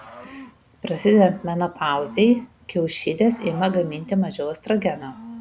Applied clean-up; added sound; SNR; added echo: none; Cricket / Growling; 19 dB; none.